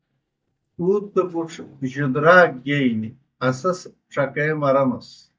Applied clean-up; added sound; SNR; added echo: neural mask model DeepFilterNet 3.